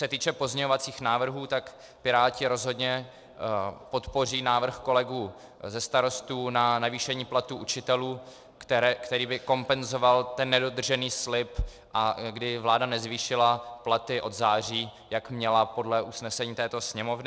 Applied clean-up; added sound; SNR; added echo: none; none; none; none.